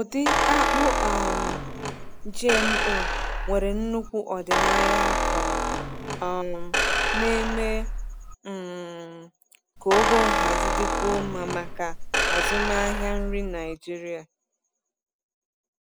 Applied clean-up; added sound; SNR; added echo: none; Squeak; -4 dB; none.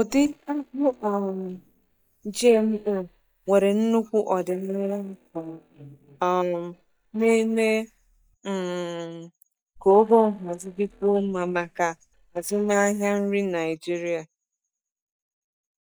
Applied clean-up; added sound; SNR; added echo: neural mask model DeepFilterNet 3.